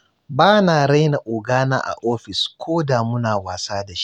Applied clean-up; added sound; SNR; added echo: none; none; none; none.